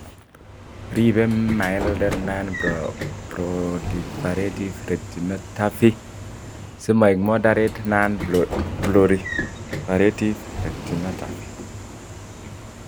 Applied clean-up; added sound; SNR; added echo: none; Sliding door / Train; 9 dB; none.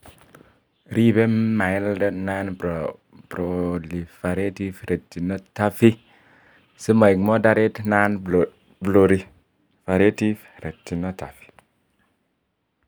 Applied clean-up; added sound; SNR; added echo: none; none; none; none.